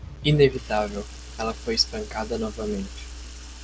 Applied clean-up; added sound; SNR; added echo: none; Sink (filling or washing) / Water tap, faucet; 19 dB; none.